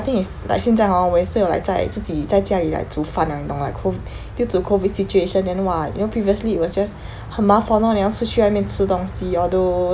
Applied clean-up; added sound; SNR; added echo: none; none; none; none.